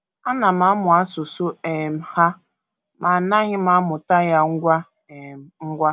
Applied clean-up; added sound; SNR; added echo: none; none; none; none.